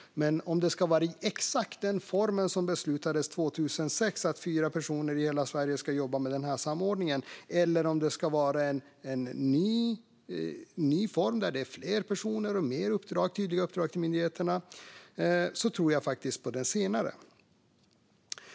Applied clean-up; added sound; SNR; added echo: none; none; none; none.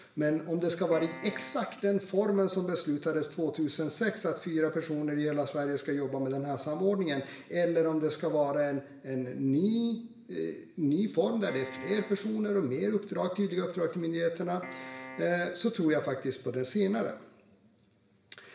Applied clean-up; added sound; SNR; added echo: none; Piano; 14 dB; reverberation time 1.0 s.